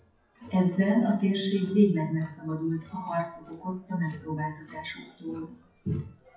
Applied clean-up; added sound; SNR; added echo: classical method WPE with log-MMSE.